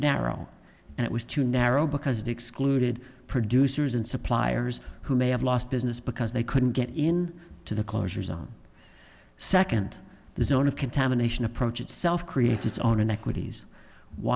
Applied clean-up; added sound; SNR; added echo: none; none; none; none.